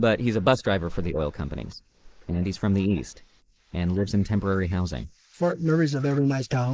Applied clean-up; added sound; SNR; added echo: neural mask model Resemble Enhance denoiser.